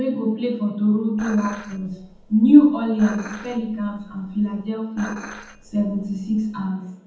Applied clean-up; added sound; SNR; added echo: none; Dishes, pots, and pans; 18 dB; reverberation time 0.8 s.